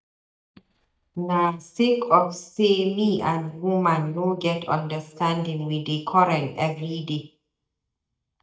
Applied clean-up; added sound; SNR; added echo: neural mask model DeepFilterNet 3.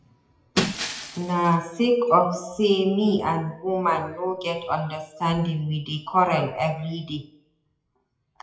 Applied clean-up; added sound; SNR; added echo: classical method WPE with log-MMSE.